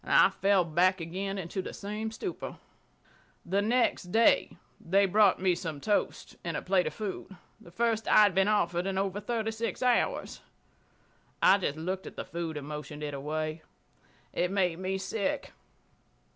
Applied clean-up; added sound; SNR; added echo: none; none; none; none.